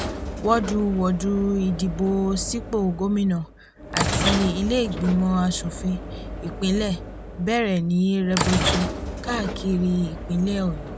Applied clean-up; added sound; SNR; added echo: none; Sliding door / Train; 6 dB; none.